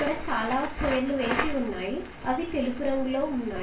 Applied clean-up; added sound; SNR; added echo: none; Crackle; 8 dB; reverberation time 0.2 s.